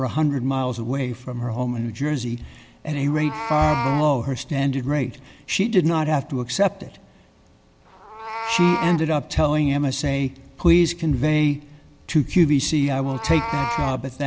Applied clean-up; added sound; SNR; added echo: none; Meow; 12 dB; none.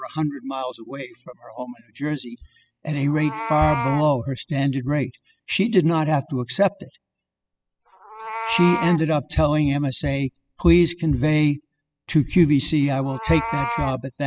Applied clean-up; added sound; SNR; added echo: classical method spectral subtraction.